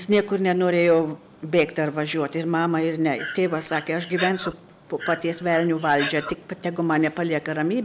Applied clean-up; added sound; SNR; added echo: none; Breathing; 11 dB; none.